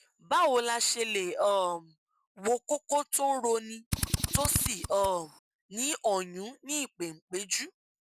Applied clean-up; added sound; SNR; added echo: none; Drill; 2 dB; none.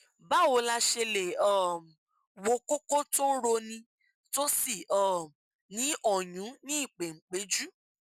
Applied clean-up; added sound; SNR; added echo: none; none; none; none.